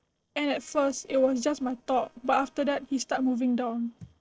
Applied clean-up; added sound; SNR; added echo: neural separator model SepFormer DNS4.